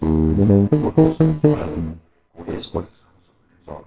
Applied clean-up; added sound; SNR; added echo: neural separator model SepFormer WHAMR!.